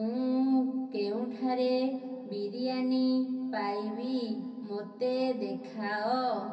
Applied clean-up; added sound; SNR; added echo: none; none; none; reverberation time 0.3 s.